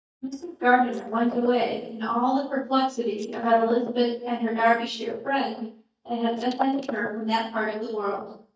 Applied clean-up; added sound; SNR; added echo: neural mask model DeepFilterNet 3.